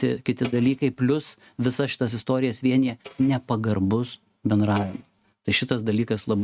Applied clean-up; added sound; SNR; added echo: neural mask model RNNoise.